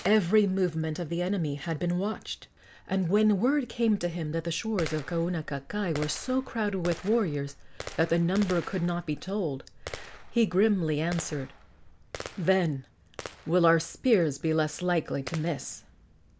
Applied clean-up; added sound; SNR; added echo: none; Gunshot, gunfire; 17 dB; none.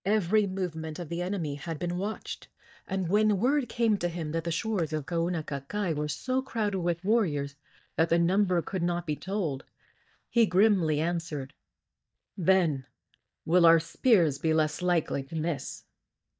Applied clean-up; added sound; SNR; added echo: neural mask model DeepFilterNet 3.